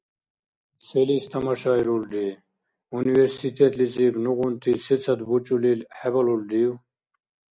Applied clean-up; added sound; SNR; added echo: none; none; none; none.